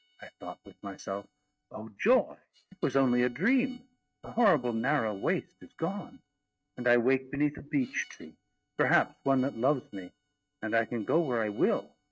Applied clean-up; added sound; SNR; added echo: neural mask model RNNoise.